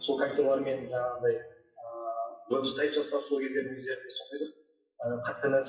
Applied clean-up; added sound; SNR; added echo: classical method WPE with log-MMSE.